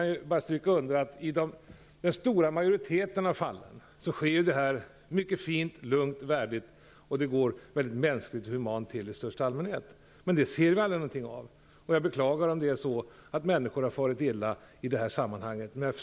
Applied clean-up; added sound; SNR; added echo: none; none; none; none.